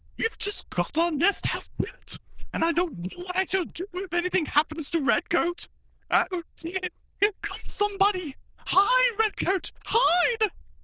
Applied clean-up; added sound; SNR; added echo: neural diffusion model UNIVERSE++.